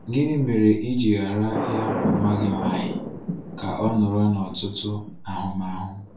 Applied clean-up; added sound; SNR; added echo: none; Thunder; 6 dB; reverberation time 0.3 s.